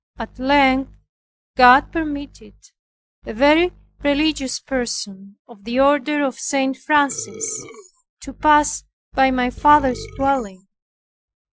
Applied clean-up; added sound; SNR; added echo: classical method Wiener filter.